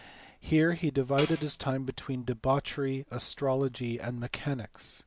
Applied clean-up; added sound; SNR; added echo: none; Tambourine; -5 dB; none.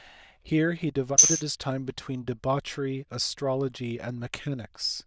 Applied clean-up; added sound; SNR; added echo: neural diffusion model UNIVERSE++.